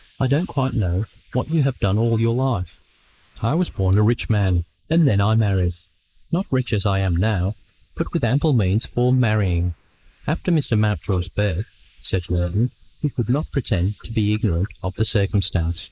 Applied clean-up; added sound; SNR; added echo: neural mask model Resemble Enhance denoiser.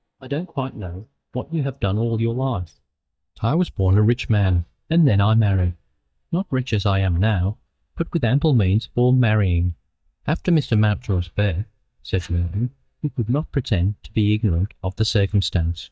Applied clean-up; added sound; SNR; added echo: neural mask model DeepFilterNet 3.